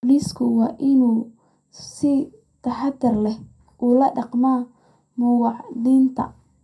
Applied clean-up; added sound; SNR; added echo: none; none; none; reverberation time 0.2 s.